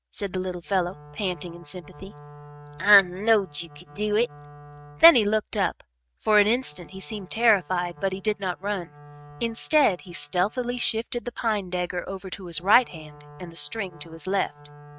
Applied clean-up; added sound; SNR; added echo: neural mask model RNNoise.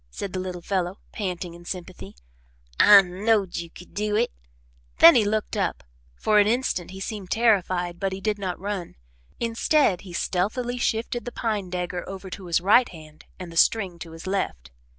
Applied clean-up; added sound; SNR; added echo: none; none; none; none.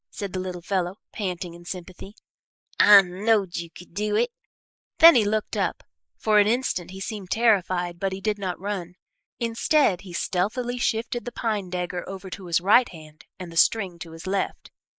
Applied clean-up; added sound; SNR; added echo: neural mask model Resemble Enhance denoiser.